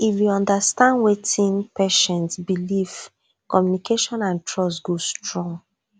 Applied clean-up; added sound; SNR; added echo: none; none; none; none.